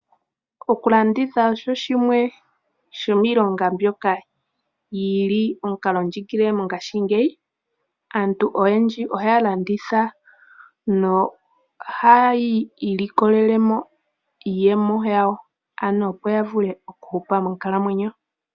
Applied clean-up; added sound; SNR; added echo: none; none; none; none.